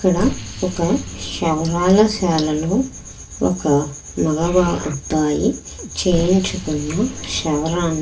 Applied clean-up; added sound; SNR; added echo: none; Explosion; 13 dB; reverberation time 0.2 s.